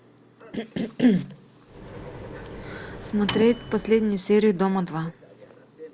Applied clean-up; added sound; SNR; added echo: none; Microwave oven; 12 dB; none.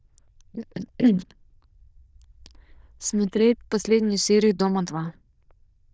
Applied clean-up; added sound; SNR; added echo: neural diffusion model UNIVERSE++.